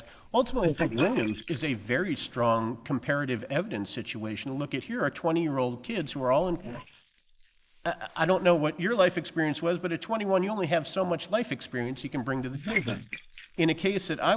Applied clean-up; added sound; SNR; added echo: neural mask model Resemble Enhance denoiser.